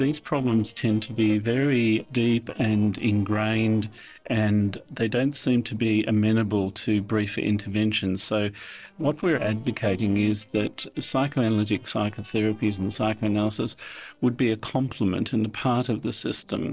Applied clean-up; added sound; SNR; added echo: neural separator model SepFormer DNS4.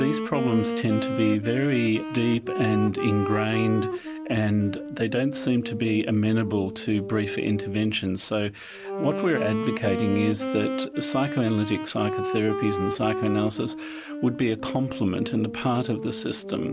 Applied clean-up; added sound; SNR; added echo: none; Wind instrument, woodwind instrument; 6 dB; none.